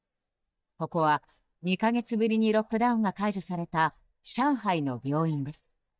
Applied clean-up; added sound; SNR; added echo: neural mask model DeepFilterNet 3.